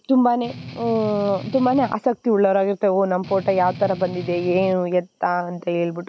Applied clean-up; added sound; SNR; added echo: none; Strum; 14 dB; none.